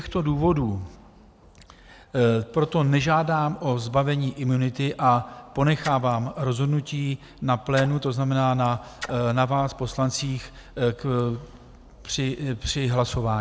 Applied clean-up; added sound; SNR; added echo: none; Splash, splatter; 18 dB; none.